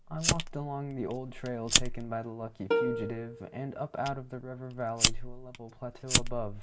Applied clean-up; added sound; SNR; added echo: none; Plucked string instrument + Fire; -4 dB; none.